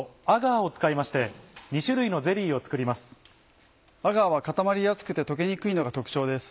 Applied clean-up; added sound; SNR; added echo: none; none; none; none.